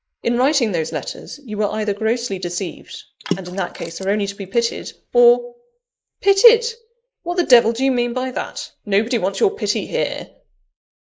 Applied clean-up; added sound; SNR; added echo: neural mask model Resemble Enhance denoiser.